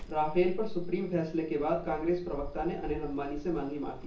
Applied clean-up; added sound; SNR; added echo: none; Sliding door; 13 dB; reverberation time 0.6 s.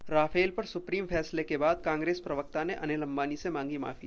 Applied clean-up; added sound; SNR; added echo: none; none; none; none.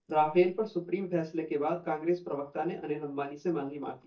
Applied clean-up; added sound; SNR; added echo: neural mask model DeepFilterNet 3.